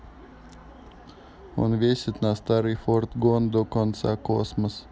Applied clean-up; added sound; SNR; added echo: none; none; none; none.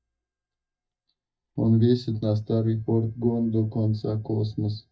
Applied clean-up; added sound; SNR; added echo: neural mask model DeepFilterNet 3.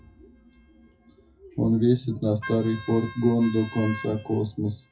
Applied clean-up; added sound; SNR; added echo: classical method WPE with log-MMSE.